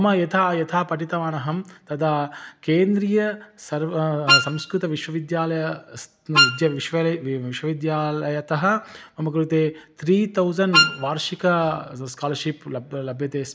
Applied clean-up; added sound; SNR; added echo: none; Wind instrument, woodwind instrument; -3 dB; none.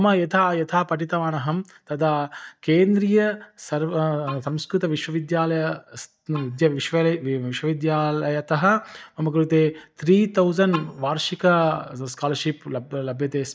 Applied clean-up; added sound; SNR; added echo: neural mask model DeepFilterNet 3.